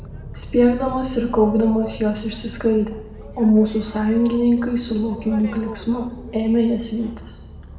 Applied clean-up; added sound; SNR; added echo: none; Boat, Water vehicle; 15 dB; reverberation time 0.8 s.